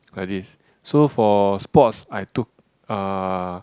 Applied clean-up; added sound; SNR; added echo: none; none; none; none.